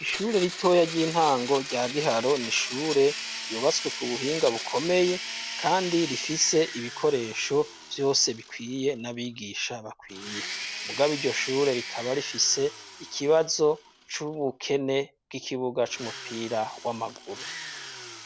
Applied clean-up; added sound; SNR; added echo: none; Domestic sounds, home sounds; 10 dB; none.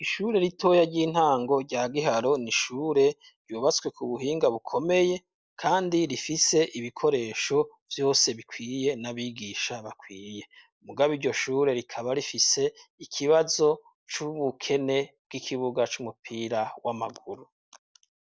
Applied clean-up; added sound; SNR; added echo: none; none; none; none.